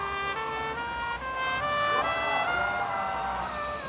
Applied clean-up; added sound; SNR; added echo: none; Trumpet; -2 dB; reverberation time 1.1 s.